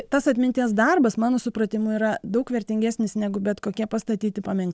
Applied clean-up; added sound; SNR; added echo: none; none; none; none.